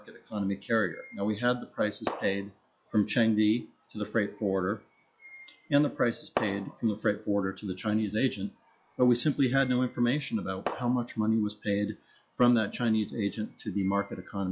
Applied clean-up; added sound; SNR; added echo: classical method log-MMSE.